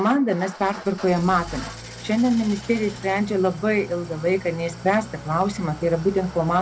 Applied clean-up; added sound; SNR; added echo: none; Idling / Engine starting; 15 dB; none.